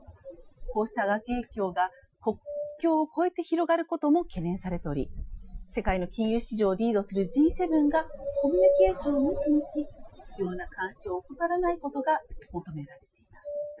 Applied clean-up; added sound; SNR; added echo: classical method Wiener filter.